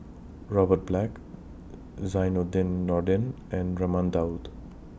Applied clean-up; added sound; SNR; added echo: none; none; none; none.